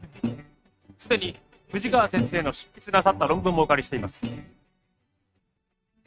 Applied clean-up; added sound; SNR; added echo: neural mask model RNNoise.